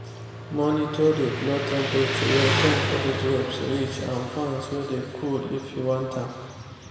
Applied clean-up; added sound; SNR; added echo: none; Motorcycle; 4 dB; reverberation time 2.2 s.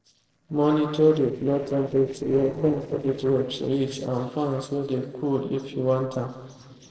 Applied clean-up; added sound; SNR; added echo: neural separator model SepFormer DNS4.